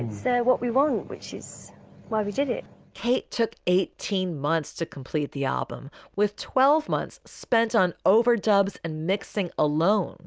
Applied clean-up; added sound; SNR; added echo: none; none; none; none.